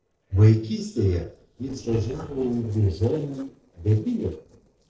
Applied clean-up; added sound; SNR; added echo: neural separator model SepFormer DNS4.